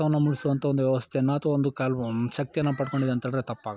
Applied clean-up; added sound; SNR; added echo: none; none; none; none.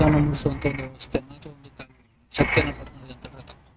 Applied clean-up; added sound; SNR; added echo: neural mask model RNNoise.